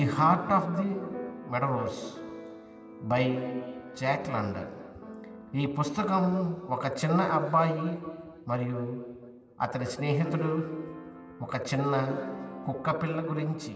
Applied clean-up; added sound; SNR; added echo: none; Keyboard (musical); 14 dB; reverberation time 2.0 s.